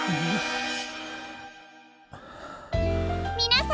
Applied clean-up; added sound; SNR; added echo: none; Breathing; 16 dB; none.